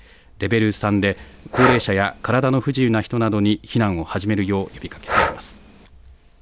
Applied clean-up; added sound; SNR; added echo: none; Breathing; 6 dB; none.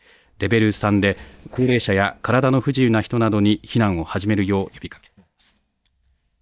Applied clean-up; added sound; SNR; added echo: neural mask model DeepFilterNet 3.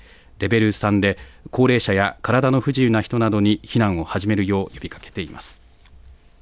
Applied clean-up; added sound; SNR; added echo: none; none; none; none.